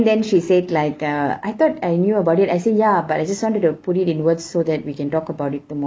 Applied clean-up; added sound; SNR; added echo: none; none; none; none.